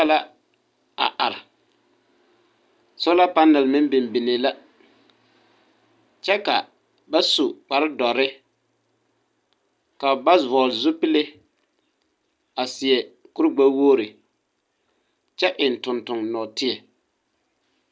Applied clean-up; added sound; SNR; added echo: none; none; none; none.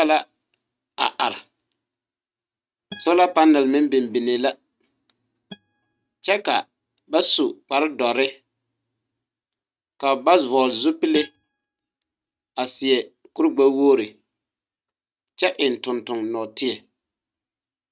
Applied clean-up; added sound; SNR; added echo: neural mask model RNNoise.